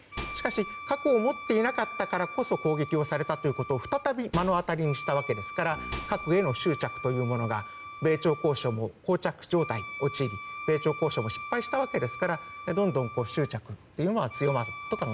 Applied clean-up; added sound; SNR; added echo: none; Microwave oven + Wind instrument, woodwind instrument; 12 dB; none.